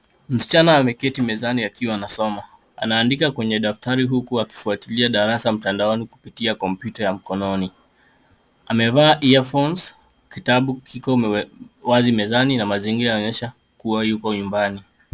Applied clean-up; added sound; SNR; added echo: none; none; none; none.